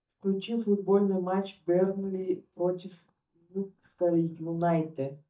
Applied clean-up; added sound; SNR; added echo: neural mask model DeepFilterNet 3.